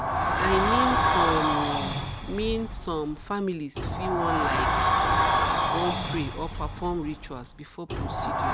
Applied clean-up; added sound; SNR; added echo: none; Sliding door; -5 dB; none.